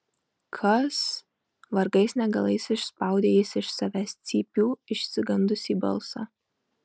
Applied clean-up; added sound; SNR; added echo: none; none; none; none.